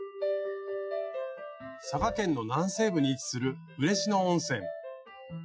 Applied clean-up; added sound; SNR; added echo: classical method Wiener filter.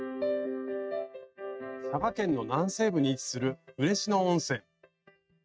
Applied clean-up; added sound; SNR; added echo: neural mask model RNNoise.